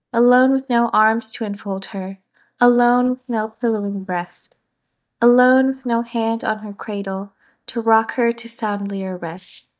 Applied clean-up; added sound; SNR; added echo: neural mask model DeepFilterNet 3.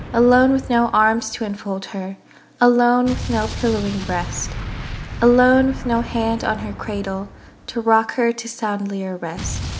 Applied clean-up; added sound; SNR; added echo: none; Explosion; 12 dB; none.